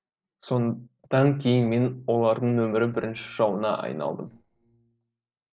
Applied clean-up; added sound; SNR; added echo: neural separator model SepFormer DNS4.